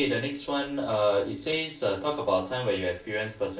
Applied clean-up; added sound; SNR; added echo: neural separator model SepFormer DNS4.